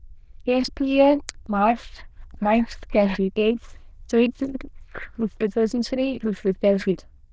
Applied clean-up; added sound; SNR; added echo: neural diffusion model UNIVERSE++.